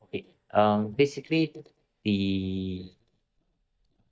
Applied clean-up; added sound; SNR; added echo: neural mask model DeepFilterNet 3.